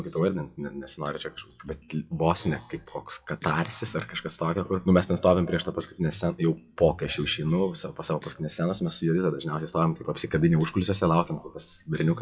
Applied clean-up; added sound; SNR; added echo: classical method WPE with log-MMSE.